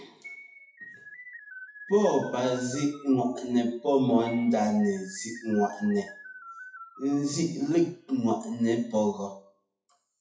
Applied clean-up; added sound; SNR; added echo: classical method WPE with log-MMSE.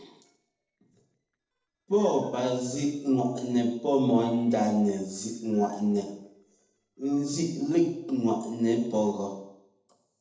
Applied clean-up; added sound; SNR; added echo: neural separator model SepFormer DNS4.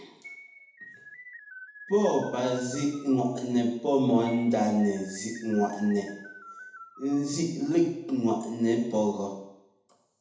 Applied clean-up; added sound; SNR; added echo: none; Keyboard (musical); 19 dB; reverberation time 0.8 s.